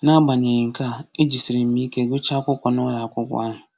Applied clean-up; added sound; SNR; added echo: none; none; none; none.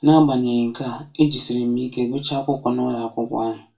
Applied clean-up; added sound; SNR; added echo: none; none; none; reverberation time 0.2 s.